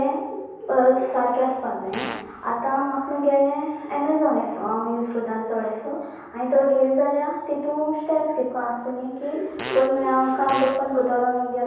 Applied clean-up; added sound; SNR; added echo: none; Fart; 11 dB; reverberation time 1.1 s.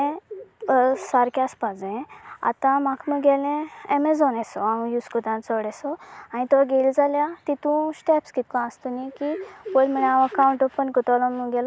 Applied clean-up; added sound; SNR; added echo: none; none; none; none.